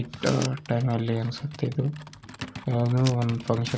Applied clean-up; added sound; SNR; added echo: none; Computer keyboard + Camera; 15 dB; none.